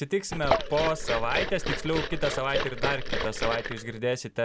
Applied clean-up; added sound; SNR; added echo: none; Liquid; 0 dB; none.